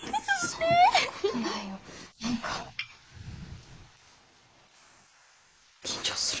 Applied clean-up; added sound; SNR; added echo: neural mask model Resemble Enhance denoiser.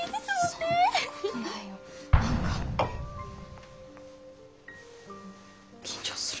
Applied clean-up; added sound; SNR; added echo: none; Explosion; 1 dB; none.